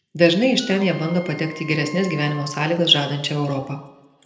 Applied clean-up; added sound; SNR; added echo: none; Wind instrument, woodwind instrument; 17 dB; reverberation time 0.8 s.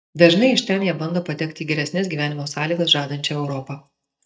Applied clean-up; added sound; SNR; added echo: neural mask model DeepFilterNet 3.